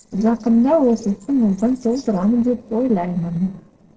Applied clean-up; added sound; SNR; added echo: neural separator model SepFormer DNS4.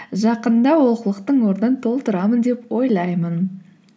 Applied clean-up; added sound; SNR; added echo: none; none; none; none.